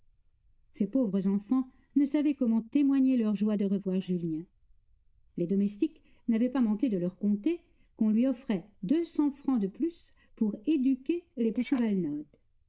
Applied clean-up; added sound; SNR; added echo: neural diffusion model UNIVERSE++.